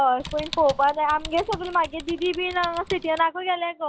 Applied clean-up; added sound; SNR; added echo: none; Typing; 14 dB; none.